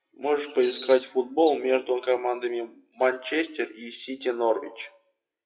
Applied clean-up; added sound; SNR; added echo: classical method WPE with log-MMSE.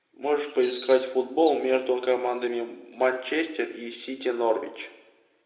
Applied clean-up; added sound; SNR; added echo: none; Bird; 19 dB; reverberation time 0.9 s.